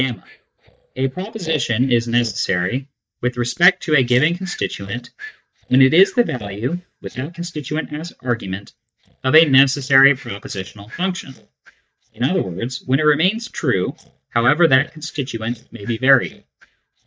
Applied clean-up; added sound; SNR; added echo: neural mask model DeepFilterNet 3.